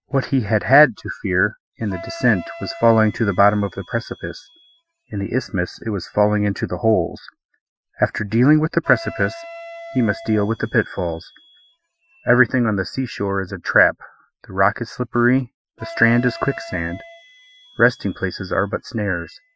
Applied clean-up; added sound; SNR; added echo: classical method Wiener filter.